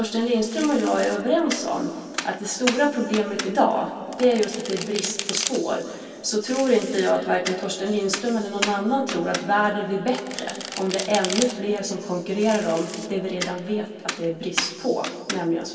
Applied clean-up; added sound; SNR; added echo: none; Domestic sounds, home sounds; 10 dB; reverberation time 2.5 s.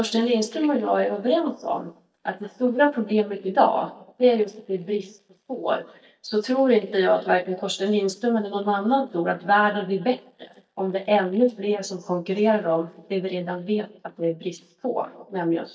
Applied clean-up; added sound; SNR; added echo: neural mask model DeepFilterNet 3.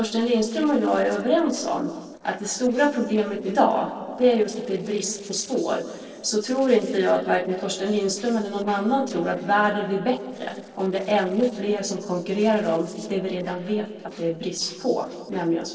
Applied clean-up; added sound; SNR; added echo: neural separator model SepFormer DNS4.